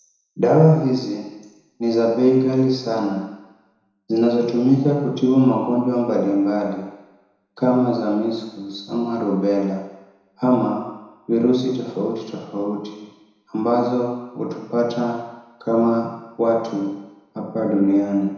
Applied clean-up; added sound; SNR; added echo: none; none; none; reverberation time 1.0 s.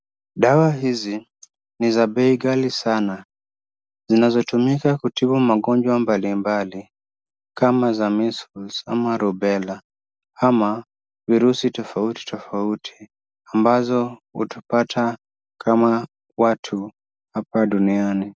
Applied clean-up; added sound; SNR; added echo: none; none; none; none.